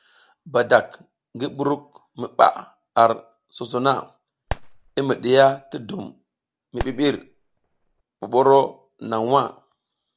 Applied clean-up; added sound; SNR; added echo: none; Fireworks; 12 dB; none.